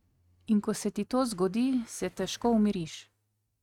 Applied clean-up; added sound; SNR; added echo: neural mask model RNNoise.